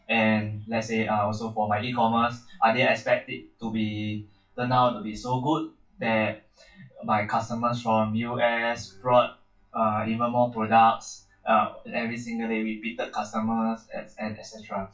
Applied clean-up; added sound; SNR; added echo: classical method WPE with log-MMSE.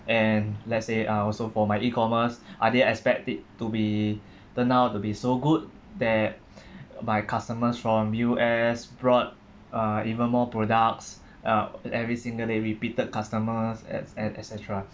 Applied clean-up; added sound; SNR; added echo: none; none; none; none.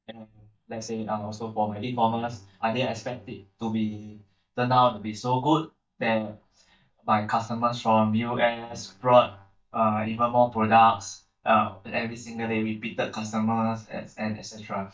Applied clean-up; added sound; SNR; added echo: neural mask model DeepFilterNet 3.